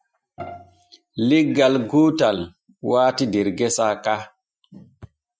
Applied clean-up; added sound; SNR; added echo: classical method Wiener filter.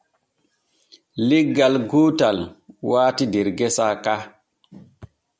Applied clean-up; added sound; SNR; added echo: none; none; none; none.